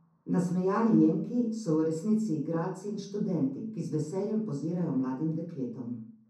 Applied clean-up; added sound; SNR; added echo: none; none; none; reverberation time 0.6 s.